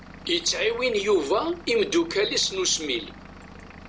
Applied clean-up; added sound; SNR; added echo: none; Engine / Vehicle; 18 dB; none.